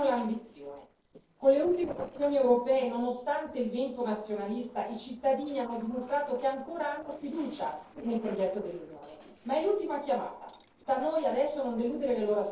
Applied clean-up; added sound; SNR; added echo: neural separator model SepFormer DNS4.